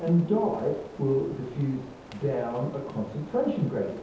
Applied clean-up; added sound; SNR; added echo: none; Rain; 19 dB; reverberation time 0.7 s.